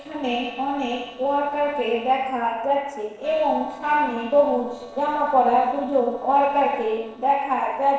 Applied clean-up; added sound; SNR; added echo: neural separator model SepFormer DNS4.